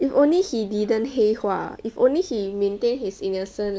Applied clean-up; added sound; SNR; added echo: none; none; none; none.